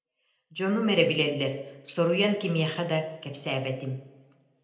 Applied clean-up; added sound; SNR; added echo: none; none; none; reverberation time 0.8 s.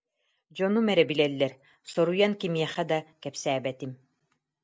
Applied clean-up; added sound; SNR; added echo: none; none; none; none.